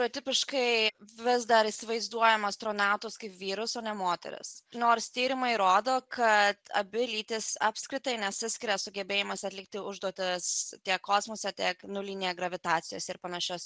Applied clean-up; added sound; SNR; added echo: none; none; none; none.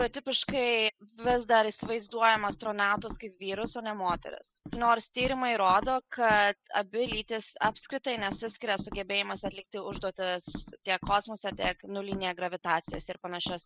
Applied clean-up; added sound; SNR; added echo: classical method spectral subtraction.